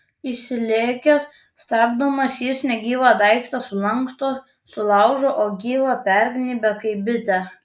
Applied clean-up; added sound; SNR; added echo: neural mask model Resemble Enhance denoiser.